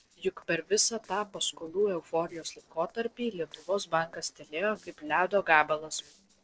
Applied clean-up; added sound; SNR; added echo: neural separator model SepFormer DNS4.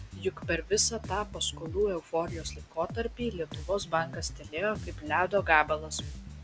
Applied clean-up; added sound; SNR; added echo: none; Bass guitar; 11 dB; none.